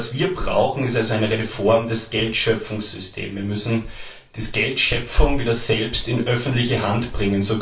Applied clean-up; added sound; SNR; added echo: none; none; none; reverberation time 0.3 s.